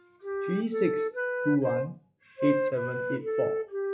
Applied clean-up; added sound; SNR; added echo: classical method log-MMSE.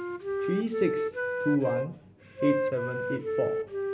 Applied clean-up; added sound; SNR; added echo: none; Wind instrument, woodwind instrument; -1 dB; none.